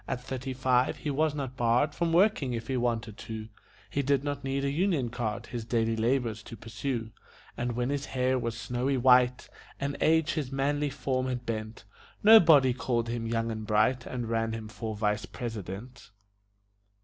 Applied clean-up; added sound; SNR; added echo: none; none; none; none.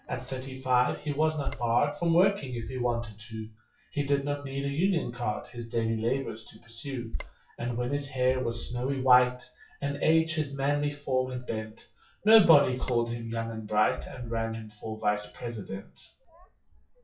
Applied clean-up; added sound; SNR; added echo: classical method WPE with log-MMSE.